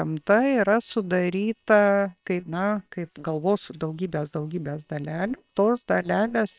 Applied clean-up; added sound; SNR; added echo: neural separator model SepFormer WHAM!.